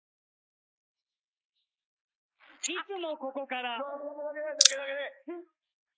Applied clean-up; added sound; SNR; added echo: neural mask model Resemble Enhance denoiser.